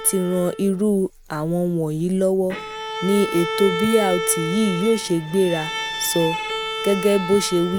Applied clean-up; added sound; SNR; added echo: none; Bowed string instrument; 7 dB; none.